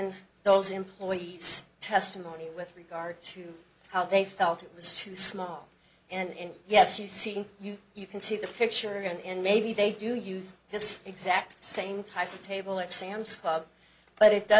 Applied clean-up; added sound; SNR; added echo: none; none; none; none.